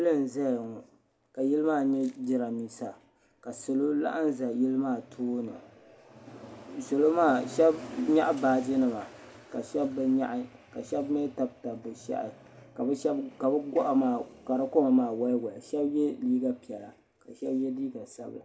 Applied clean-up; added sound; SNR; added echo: none; none; none; none.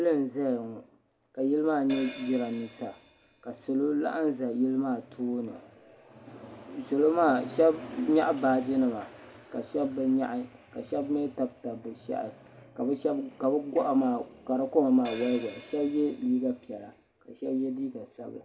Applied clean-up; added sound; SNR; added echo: none; Hi-hat; 14 dB; none.